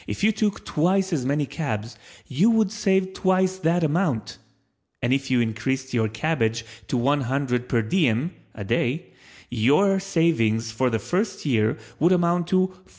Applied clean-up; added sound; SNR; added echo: none; none; none; none.